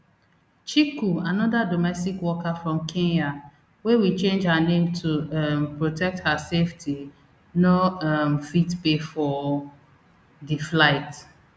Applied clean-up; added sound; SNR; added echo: none; none; none; none.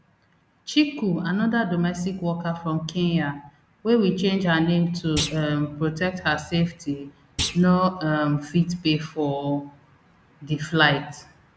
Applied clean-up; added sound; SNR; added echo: none; Thump, thud; 11 dB; none.